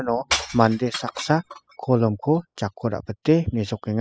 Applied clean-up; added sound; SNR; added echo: classical method spectral subtraction.